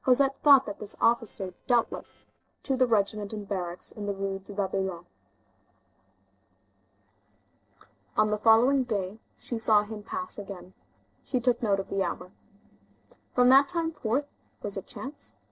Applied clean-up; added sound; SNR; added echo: neural separator model SepFormer DNS4.